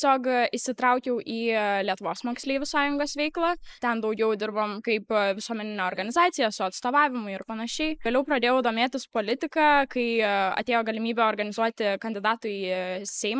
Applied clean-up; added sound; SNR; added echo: neural mask model Resemble Enhance denoiser.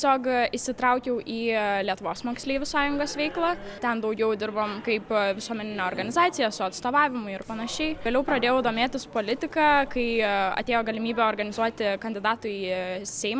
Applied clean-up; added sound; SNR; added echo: none; Splash, splatter; 14 dB; none.